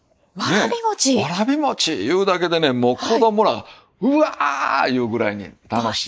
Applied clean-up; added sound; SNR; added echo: neural mask model Resemble Enhance denoiser.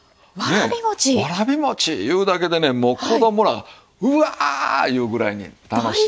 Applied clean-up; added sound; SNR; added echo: none; none; none; none.